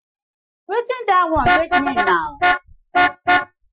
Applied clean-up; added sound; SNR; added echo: classical method Wiener filter.